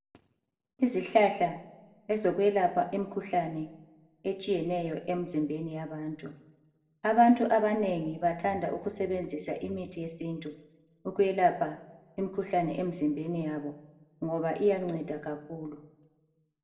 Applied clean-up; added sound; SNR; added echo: none; none; none; reverberation time 0.7 s.